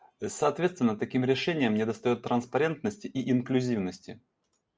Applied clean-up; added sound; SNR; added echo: none; none; none; none.